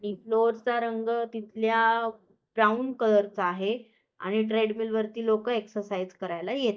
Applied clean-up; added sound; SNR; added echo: neural mask model DeepFilterNet 3.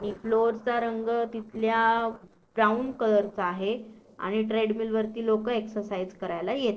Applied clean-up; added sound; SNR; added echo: neural separator model SepFormer DNS4.